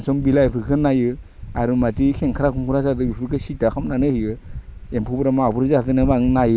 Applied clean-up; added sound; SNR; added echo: none; none; none; none.